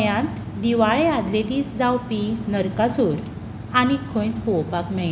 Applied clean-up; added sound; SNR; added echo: none; none; none; none.